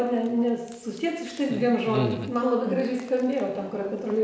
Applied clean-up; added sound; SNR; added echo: none; none; none; none.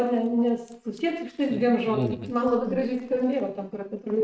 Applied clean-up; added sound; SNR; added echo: neural mask model RNNoise.